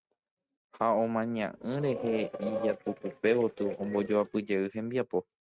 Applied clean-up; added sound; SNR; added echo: neural mask model RNNoise.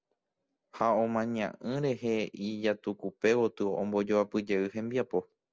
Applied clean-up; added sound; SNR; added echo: none; none; none; none.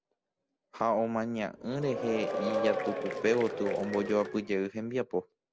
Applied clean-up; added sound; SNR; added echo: none; Applause / Crowd / Cheering; 3 dB; none.